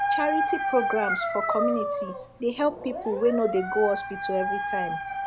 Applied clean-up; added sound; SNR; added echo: none; Dog; 1 dB; none.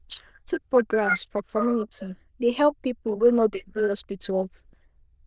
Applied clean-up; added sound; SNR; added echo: neural diffusion model UNIVERSE++.